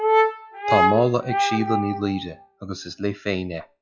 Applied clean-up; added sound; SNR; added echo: classical method log-MMSE.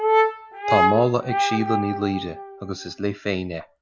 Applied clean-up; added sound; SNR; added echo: none; Brass instrument; -1 dB; none.